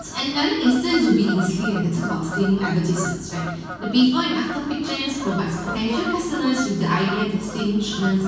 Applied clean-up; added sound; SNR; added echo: none; Bird vocalization, bird call, bird song / Fowl; 12 dB; reverberation time 1.2 s.